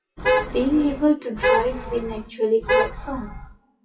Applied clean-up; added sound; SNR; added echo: classical method WPE with log-MMSE.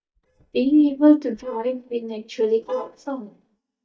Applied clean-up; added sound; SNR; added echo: neural mask model DeepFilterNet 3.